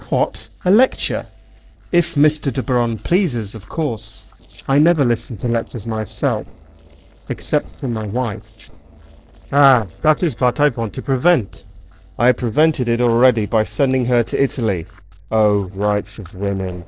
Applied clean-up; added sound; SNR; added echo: neural separator model SepFormer DNS4.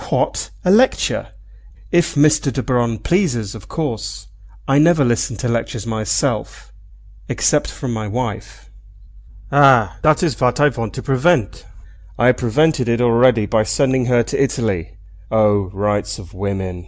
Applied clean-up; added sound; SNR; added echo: none; none; none; none.